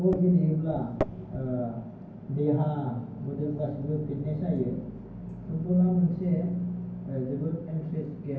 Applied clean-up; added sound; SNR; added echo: none; Microwave oven; 14 dB; reverberation time 0.9 s.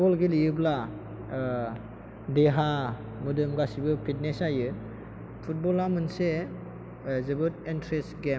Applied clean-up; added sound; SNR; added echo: none; none; none; none.